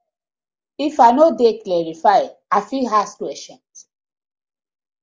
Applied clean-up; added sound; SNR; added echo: none; none; none; none.